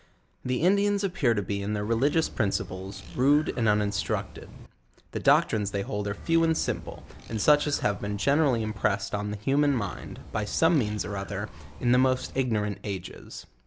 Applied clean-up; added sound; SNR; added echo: none; Bird; 16 dB; none.